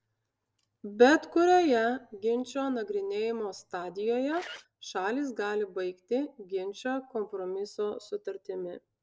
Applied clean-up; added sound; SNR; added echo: neural separator model SepFormer DNS4.